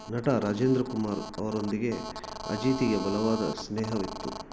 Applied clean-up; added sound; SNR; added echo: none; Telephone; 11 dB; none.